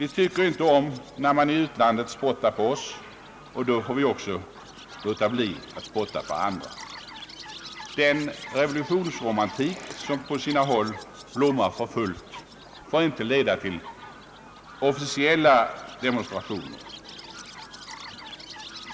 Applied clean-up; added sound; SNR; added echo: none; Chirp, tweet; 16 dB; none.